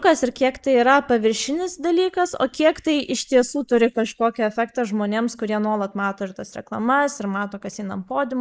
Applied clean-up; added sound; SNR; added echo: neural mask model Resemble Enhance denoiser.